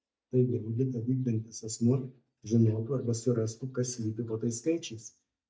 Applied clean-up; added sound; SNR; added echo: neural mask model DeepFilterNet 3.